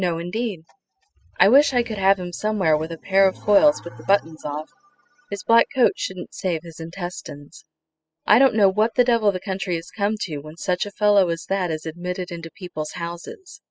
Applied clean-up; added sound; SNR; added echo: classical method spectral subtraction.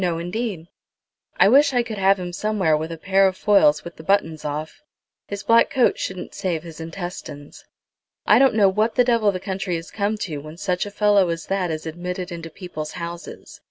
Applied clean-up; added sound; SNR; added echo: none; none; none; none.